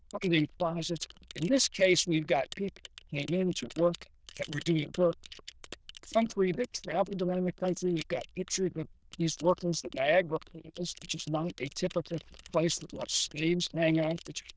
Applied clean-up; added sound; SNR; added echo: neural diffusion model UNIVERSE++.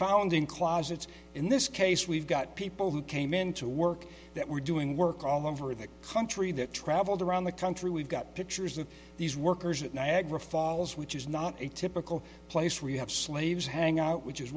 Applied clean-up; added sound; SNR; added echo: none; none; none; none.